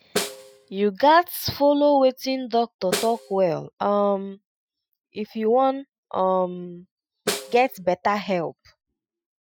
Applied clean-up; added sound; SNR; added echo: classical method Wiener filter.